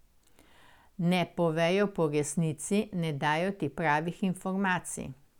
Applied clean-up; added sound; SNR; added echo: none; none; none; none.